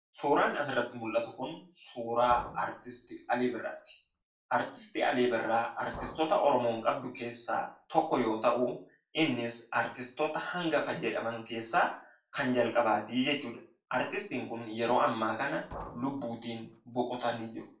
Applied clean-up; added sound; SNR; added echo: none; Liquid; 18 dB; reverberation time 0.4 s.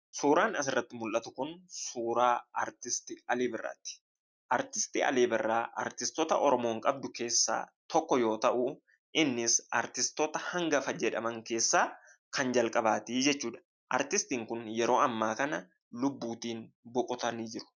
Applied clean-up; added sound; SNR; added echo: none; none; none; none.